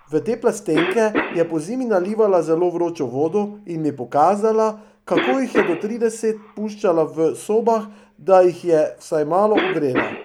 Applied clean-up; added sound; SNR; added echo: none; Cough; 10 dB; none.